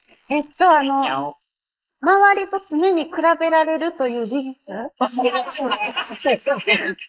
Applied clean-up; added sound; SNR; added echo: neural mask model Resemble Enhance denoiser.